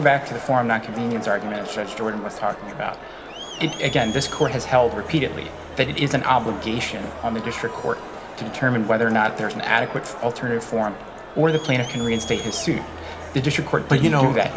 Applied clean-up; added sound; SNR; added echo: none; Crowd; 11 dB; reverberation time 1.4 s.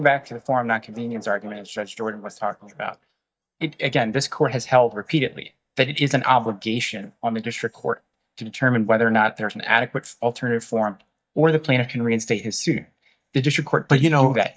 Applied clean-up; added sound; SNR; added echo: neural mask model DeepFilterNet 3.